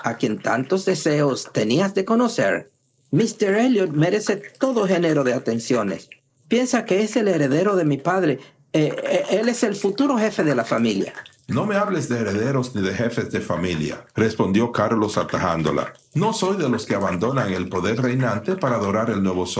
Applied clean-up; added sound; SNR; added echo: neural mask model Resemble Enhance denoiser.